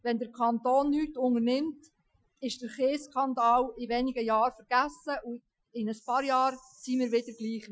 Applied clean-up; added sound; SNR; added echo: classical method Wiener filter.